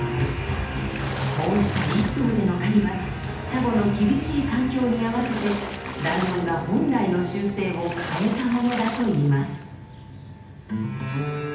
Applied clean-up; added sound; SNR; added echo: none; Water / Splash, splatter; 13 dB; reverberation time 0.8 s.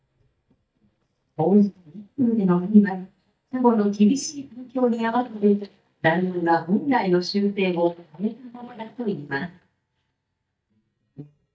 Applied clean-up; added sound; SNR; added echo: neural mask model DeepFilterNet 3.